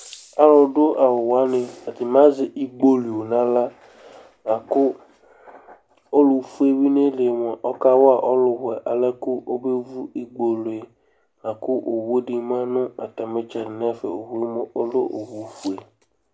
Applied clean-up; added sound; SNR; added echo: none; none; none; none.